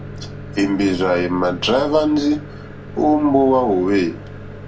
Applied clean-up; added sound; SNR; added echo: none; Microwave oven; 14 dB; reverberation time 0.2 s.